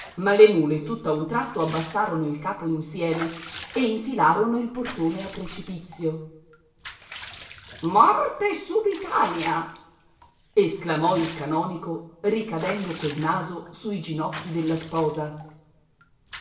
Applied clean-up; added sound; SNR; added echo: none; Bathtub (filling or washing) / Water / Liquid; 17 dB; reverberation time 0.8 s.